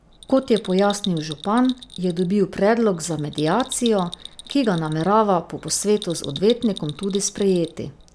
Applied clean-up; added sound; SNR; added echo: none; Bell; 18 dB; none.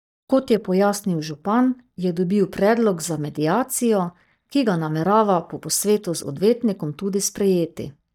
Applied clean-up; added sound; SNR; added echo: neural mask model DeepFilterNet 3.